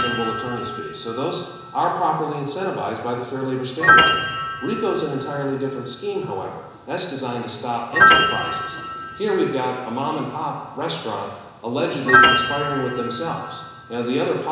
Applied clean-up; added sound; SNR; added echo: none; Piano; -2 dB; reverberation time 1.0 s.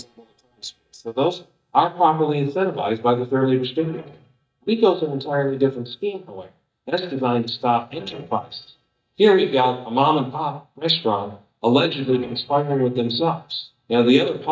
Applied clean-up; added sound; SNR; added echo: neural mask model DeepFilterNet 3.